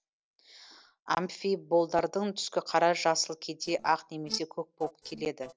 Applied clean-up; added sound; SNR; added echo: neural separator model SepFormer DNS4.